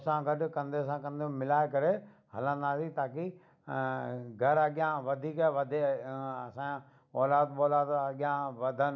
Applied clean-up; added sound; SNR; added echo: none; none; none; none.